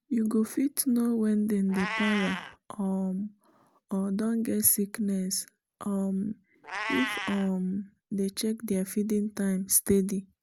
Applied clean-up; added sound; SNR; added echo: none; Meow; 13 dB; none.